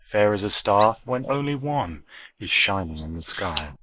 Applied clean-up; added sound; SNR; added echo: neural mask model Resemble Enhance denoiser.